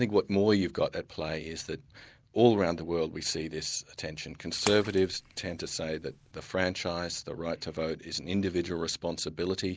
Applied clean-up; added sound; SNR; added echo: none; Splash, splatter; 12 dB; none.